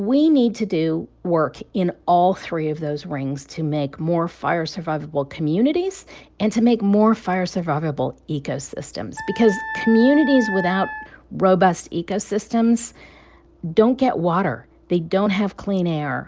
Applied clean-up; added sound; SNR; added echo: none; Wind instrument, woodwind instrument; 9 dB; none.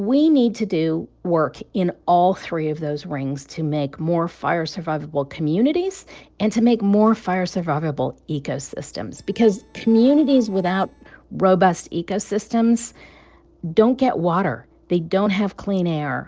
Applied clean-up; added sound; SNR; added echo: neural separator model SepFormer DNS4.